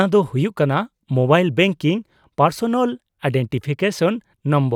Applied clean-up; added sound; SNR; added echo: none; none; none; none.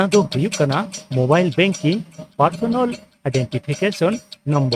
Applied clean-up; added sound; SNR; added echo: neural mask model RNNoise.